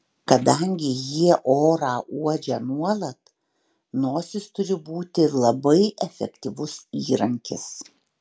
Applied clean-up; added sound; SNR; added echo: none; none; none; none.